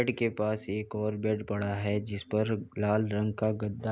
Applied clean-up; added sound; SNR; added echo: none; none; none; none.